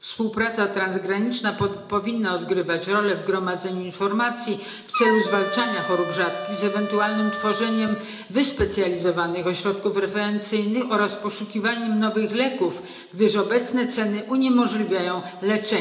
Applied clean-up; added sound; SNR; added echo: none; Wind instrument, woodwind instrument; 6 dB; reverberation time 0.8 s.